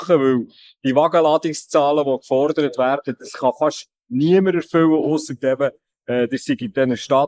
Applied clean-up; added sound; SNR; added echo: neural mask model Resemble Enhance denoiser.